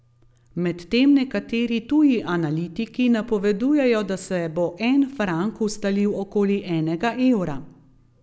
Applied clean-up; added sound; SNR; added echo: none; none; none; none.